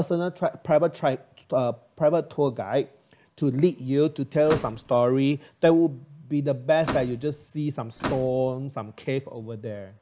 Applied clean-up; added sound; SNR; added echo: none; Slam / Microwave oven; 10 dB; none.